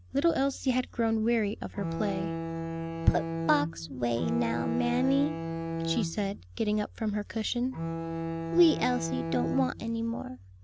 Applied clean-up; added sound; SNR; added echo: none; Bowed string instrument; 4 dB; none.